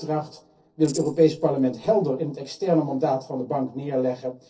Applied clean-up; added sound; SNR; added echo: neural separator model SepFormer DNS4.